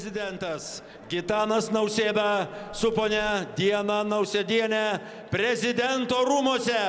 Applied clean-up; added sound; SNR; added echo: none; none; none; none.